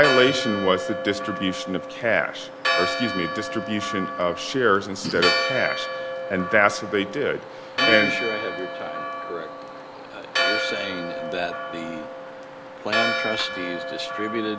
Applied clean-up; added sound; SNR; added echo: none; Church bell; 2 dB; none.